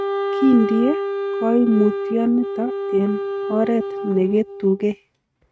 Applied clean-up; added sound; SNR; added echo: neural mask model RNNoise.